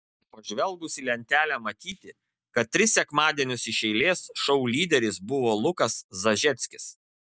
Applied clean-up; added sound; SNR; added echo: neural mask model DeepFilterNet 3.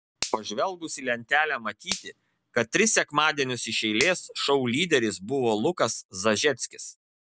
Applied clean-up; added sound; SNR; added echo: none; Finger snapping; 13 dB; none.